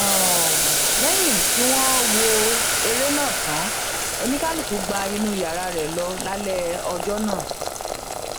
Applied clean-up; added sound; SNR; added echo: none; Boiling; -4 dB; none.